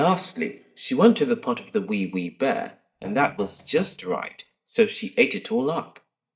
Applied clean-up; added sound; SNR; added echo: neural mask model DeepFilterNet 3.